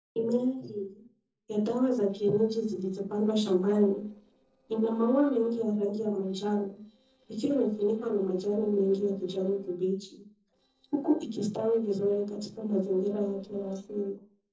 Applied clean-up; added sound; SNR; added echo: neural separator model SepFormer DNS4.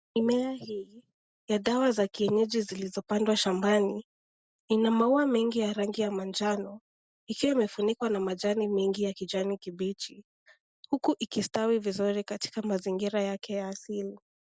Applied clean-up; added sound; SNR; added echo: none; none; none; none.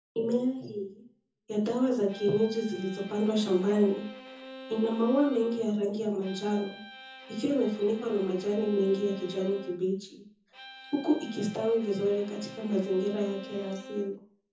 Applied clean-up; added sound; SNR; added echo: none; Bowed string instrument; 16 dB; reverberation time 0.5 s.